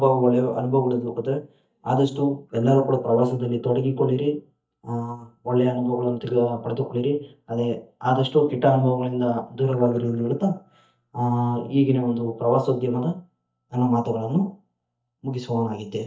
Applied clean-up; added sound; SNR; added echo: neural mask model DeepFilterNet 3.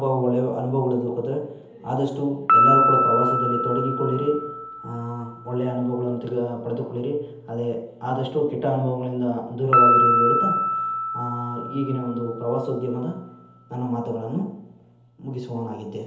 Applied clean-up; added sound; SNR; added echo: none; Piano; 0 dB; reverberation time 0.8 s.